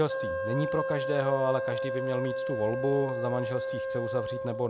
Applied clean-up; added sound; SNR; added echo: none; Wind instrument, woodwind instrument; 2 dB; none.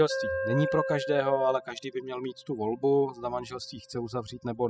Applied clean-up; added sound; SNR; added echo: classical method spectral subtraction.